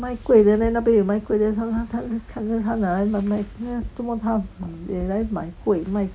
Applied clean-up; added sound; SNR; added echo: none; none; none; none.